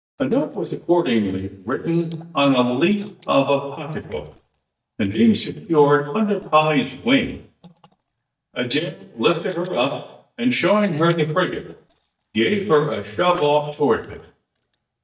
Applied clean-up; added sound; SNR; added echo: neural mask model DeepFilterNet 3.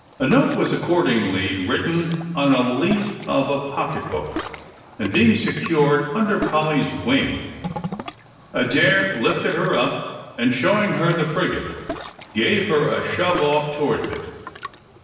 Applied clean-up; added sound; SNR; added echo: none; Ocean; 15 dB; reverberation time 1.3 s.